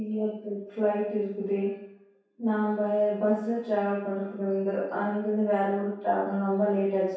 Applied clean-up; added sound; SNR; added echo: none; none; none; reverberation time 0.7 s.